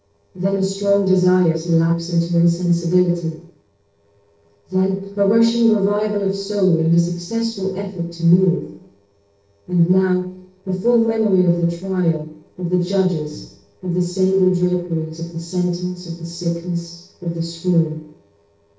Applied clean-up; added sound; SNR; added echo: neural separator model SepFormer DNS4.